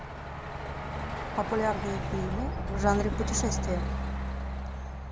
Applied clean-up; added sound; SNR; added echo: none; Truck; -1 dB; none.